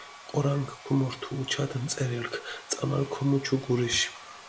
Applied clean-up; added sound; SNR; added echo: none; Domestic sounds, home sounds; 18 dB; none.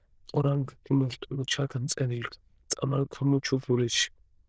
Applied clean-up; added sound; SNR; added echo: neural diffusion model UNIVERSE++.